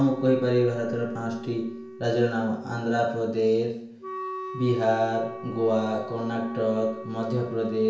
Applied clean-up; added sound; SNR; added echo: none; Wind instrument, woodwind instrument; 14 dB; reverberation time 0.5 s.